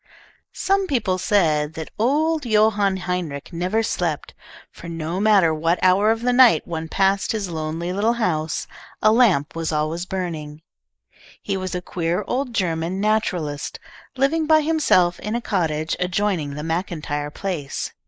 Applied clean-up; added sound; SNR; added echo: neural mask model Resemble Enhance denoiser.